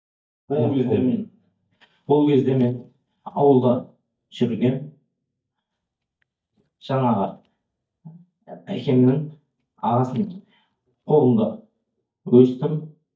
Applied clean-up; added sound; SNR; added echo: neural mask model DeepFilterNet 3.